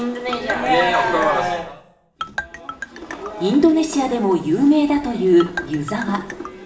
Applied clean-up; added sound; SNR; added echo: none; Marimba, xylophone; 13 dB; reverberation time 0.6 s.